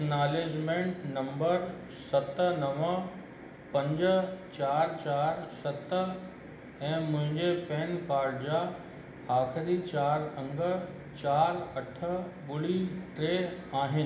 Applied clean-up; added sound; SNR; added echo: none; none; none; reverberation time 1.0 s.